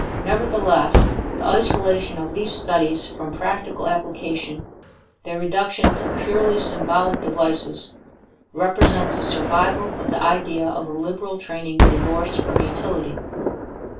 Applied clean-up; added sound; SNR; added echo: none; Gunshot, gunfire; 1 dB; reverberation time 0.2 s.